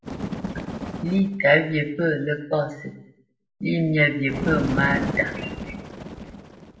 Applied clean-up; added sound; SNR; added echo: none; Bird; 8 dB; reverberation time 0.6 s.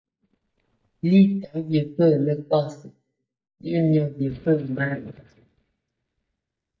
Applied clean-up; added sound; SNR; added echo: neural mask model DeepFilterNet 3.